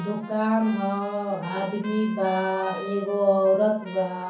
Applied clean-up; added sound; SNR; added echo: none; Trumpet; 16 dB; reverberation time 0.6 s.